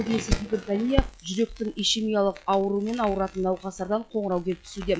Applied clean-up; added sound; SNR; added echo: classical method log-MMSE.